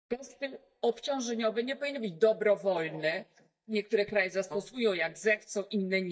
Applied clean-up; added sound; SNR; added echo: neural mask model DeepFilterNet 3.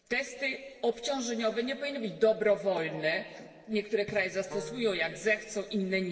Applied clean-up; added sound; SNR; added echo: none; Wind instrument, woodwind instrument; 13 dB; reverberation time 2.0 s.